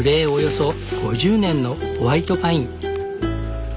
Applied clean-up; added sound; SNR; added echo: none; none; none; none.